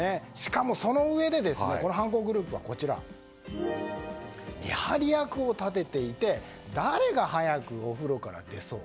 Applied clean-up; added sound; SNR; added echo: none; none; none; none.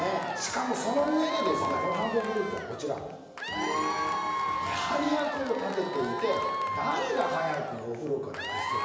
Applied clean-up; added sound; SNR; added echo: none; Applause / Crowd / Cheering; 2 dB; reverberation time 1.0 s.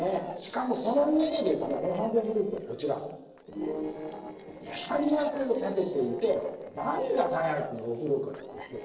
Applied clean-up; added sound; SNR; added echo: neural separator model SepFormer DNS4.